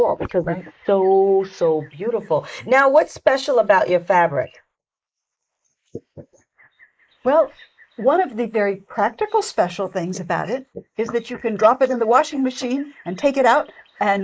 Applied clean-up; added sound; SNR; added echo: neural mask model Resemble Enhance denoiser.